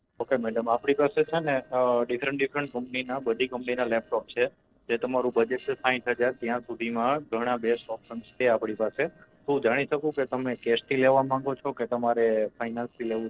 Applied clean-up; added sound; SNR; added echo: neural separator model SepFormer DNS4.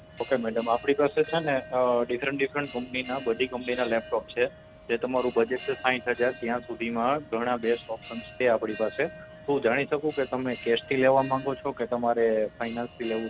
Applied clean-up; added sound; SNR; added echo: none; Bell; 18 dB; none.